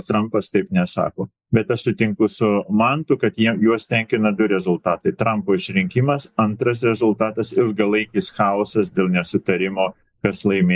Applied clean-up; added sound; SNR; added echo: neural mask model Resemble Enhance denoiser.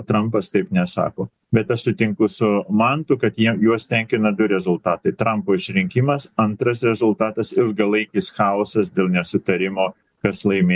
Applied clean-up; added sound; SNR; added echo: none; none; none; none.